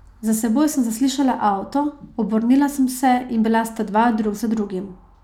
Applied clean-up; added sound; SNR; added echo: none; none; none; none.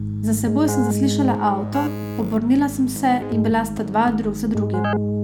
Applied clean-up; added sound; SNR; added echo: none; Keyboard (musical); 4 dB; none.